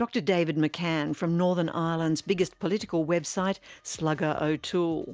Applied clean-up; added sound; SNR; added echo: none; none; none; none.